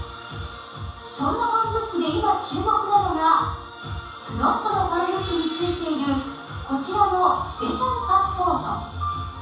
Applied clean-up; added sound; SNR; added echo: none; none; none; reverberation time 0.7 s.